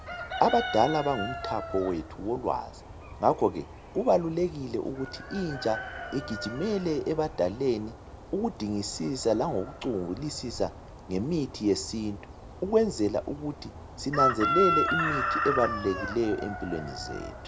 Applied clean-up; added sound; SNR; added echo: none; Chicken, rooster; 5 dB; none.